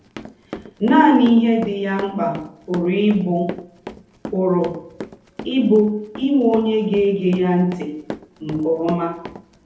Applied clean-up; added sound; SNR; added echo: none; Run; 16 dB; reverberation time 2.1 s.